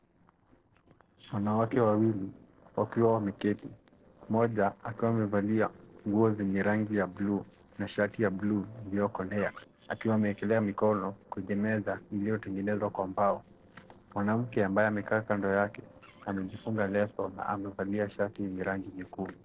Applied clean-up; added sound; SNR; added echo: neural separator model SepFormer DNS4.